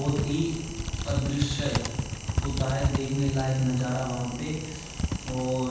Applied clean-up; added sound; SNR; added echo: none; Typing; 2 dB; reverberation time 1.2 s.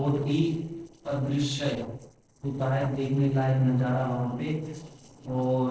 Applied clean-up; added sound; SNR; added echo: neural separator model SepFormer DNS4.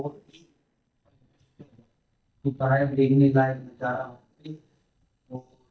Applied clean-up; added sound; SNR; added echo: neural mask model DeepFilterNet 3.